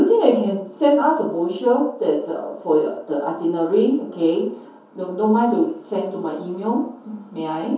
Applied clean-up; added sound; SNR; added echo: none; none; none; reverberation time 0.6 s.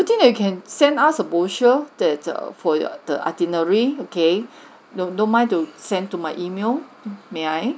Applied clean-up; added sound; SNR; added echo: none; none; none; none.